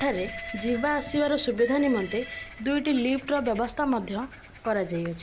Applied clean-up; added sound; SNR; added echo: none; Train + Frog; 14 dB; none.